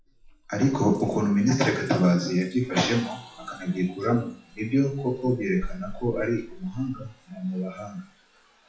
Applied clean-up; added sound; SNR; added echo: classical method WPE with log-MMSE.